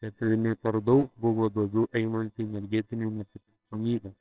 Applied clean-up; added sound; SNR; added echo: neural separator model SepFormer WHAMR!.